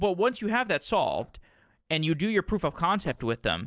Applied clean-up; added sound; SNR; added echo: neural separator model SepFormer DNS4.